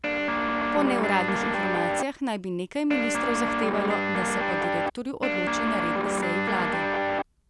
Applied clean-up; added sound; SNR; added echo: none; Guitar; -4 dB; none.